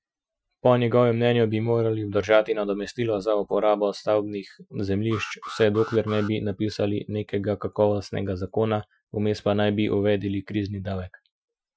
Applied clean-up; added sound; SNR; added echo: classical method Wiener filter.